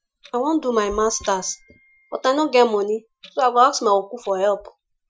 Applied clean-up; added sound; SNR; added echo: classical method Wiener filter.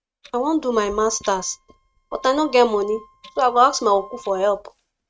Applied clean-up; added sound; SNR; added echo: neural mask model RNNoise.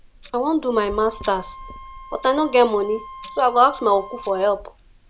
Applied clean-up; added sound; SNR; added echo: none; Clock + Wind instrument, woodwind instrument; 17 dB; none.